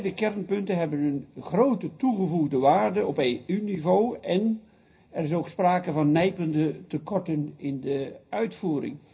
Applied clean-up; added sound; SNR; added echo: none; none; none; reverberation time 0.4 s.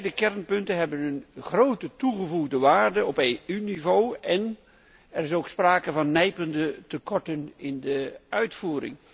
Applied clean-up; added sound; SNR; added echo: none; none; none; none.